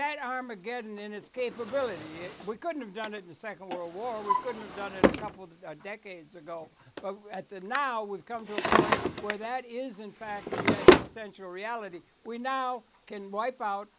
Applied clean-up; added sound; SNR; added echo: none; Drawer open or close; -5 dB; none.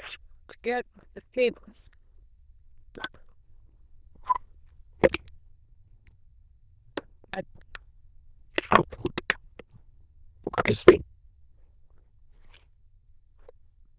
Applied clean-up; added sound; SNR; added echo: neural diffusion model UNIVERSE++.